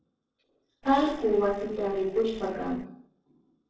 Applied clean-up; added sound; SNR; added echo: neural separator model SepFormer DNS4.